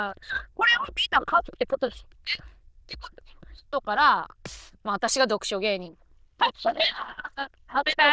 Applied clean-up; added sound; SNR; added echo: neural diffusion model UNIVERSE++.